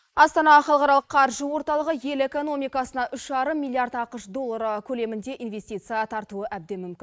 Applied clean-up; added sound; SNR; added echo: neural mask model Resemble Enhance denoiser.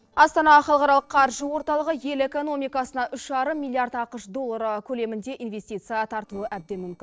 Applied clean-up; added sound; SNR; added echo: neural separator model SepFormer DNS4.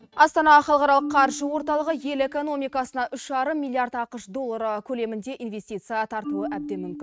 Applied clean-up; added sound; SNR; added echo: neural mask model RNNoise.